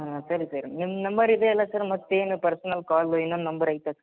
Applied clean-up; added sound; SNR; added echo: none; none; none; none.